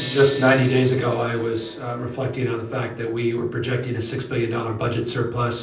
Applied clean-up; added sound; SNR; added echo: none; Gong; 15 dB; reverberation time 0.6 s.